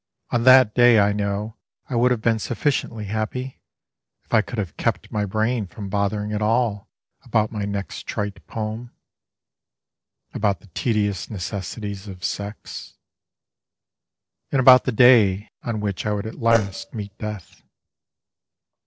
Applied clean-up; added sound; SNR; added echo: neural separator model SepFormer DNS4.